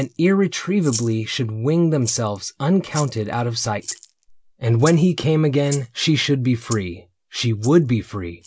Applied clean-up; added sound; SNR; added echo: none; Rattle (instrument); 18 dB; none.